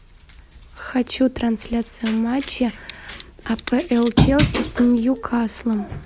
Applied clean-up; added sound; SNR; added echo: none; none; none; none.